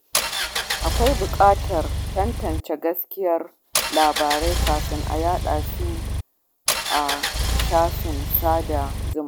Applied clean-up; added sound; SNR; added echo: none; Engine; 0 dB; none.